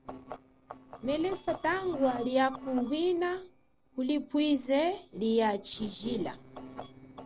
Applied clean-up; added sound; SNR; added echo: neural separator model SepFormer DNS4.